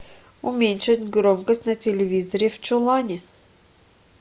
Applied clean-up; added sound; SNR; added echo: none; none; none; none.